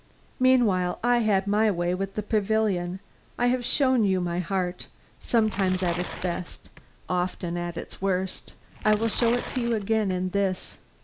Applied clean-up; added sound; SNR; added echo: none; Tearing; 12 dB; none.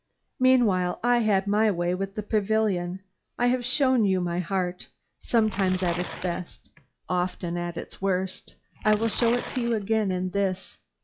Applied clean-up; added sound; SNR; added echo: classical method log-MMSE.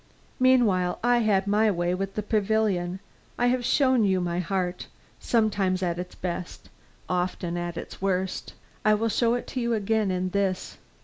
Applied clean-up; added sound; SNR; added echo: none; none; none; none.